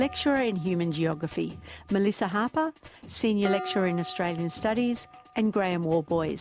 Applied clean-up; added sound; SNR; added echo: none; Dishes, pots, and pans; 15 dB; none.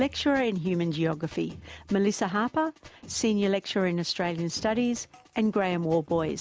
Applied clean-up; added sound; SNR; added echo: none; none; none; none.